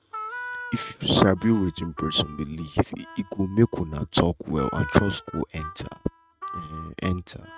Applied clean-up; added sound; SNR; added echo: neural mask model RNNoise.